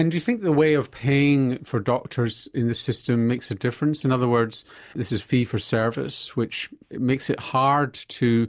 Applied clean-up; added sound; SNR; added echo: none; none; none; none.